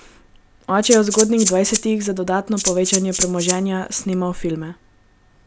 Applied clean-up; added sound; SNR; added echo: none; Rattle (instrument); 2 dB; none.